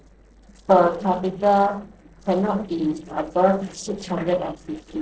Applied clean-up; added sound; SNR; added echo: neural separator model SepFormer DNS4.